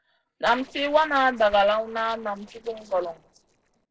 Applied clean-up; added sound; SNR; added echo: neural separator model SepFormer DNS4.